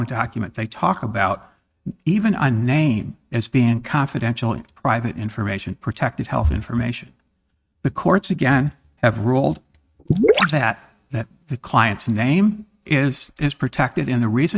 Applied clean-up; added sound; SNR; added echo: neural mask model RNNoise.